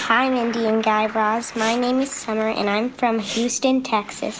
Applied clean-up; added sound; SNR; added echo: none; Respiratory sounds; 18 dB; none.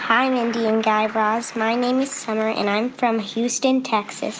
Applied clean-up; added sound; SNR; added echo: none; none; none; none.